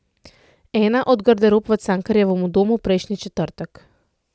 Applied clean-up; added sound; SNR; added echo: none; none; none; none.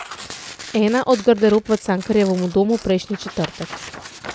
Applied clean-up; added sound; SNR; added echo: none; Tearing; 16 dB; none.